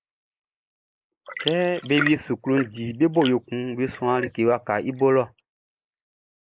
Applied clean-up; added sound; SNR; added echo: neural mask model Resemble Enhance denoiser.